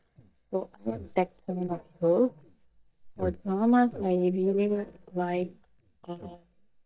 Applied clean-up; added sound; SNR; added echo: neural mask model DeepFilterNet 3.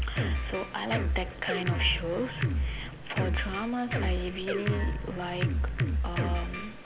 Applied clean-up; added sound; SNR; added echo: none; Drum kit; -4 dB; none.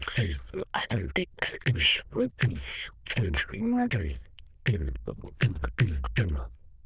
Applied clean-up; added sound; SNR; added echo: neural diffusion model UNIVERSE++.